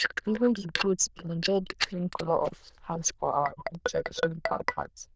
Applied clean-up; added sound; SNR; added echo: neural diffusion model UNIVERSE++.